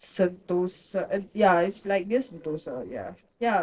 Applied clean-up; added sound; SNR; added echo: neural separator model SepFormer DNS4.